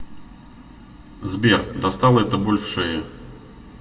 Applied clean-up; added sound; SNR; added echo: none; none; none; reverberation time 1.4 s.